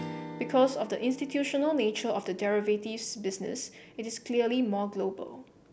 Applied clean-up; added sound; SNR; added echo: none; Strum; 17 dB; none.